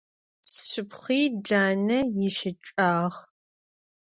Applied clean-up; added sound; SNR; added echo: none; none; none; none.